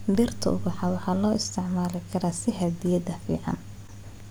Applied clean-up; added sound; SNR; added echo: none; none; none; none.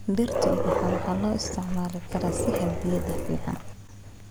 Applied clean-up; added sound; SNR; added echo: none; Dog; 0 dB; none.